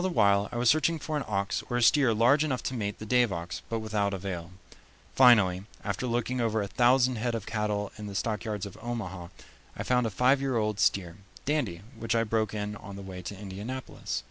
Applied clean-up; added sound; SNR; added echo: none; none; none; none.